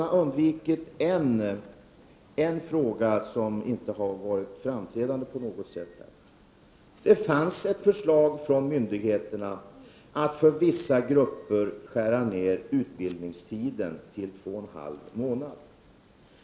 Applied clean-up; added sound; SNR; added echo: none; none; none; none.